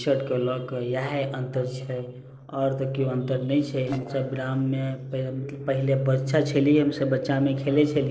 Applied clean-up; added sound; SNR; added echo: neural separator model SepFormer DNS4.